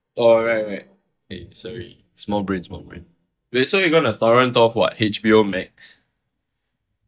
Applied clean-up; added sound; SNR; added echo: neural mask model DeepFilterNet 3.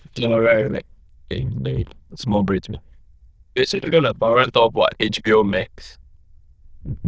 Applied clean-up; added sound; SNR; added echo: neural diffusion model UNIVERSE++.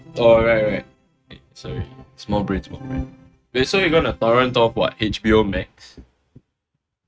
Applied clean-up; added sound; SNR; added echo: neural mask model RNNoise.